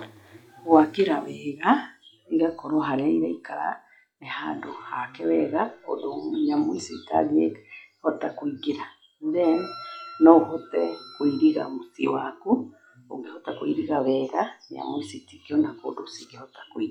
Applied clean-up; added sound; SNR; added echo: classical method log-MMSE.